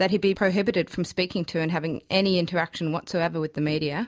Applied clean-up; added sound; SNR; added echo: none; none; none; none.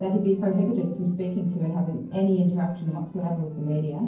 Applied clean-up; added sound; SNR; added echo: neural separator model SepFormer DNS4.